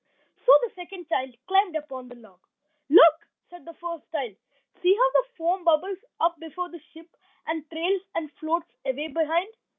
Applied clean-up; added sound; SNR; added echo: none; none; none; none.